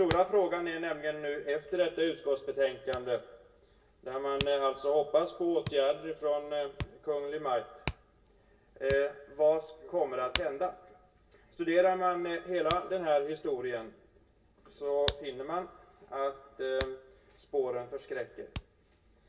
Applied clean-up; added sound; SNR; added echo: none; Hands; 10 dB; reverberation time 0.2 s.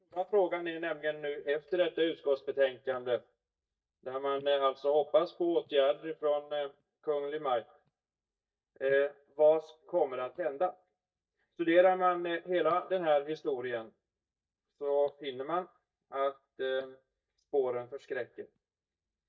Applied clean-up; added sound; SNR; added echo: neural mask model DeepFilterNet 3.